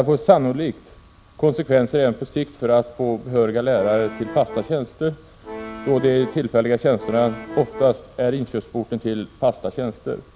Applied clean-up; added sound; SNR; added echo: none; Accordion; 13 dB; none.